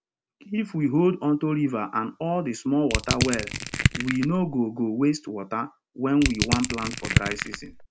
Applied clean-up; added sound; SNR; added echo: none; Crushing; 1 dB; none.